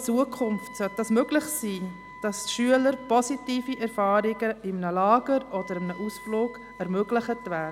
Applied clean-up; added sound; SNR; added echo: none; Wind instrument, woodwind instrument; 18 dB; none.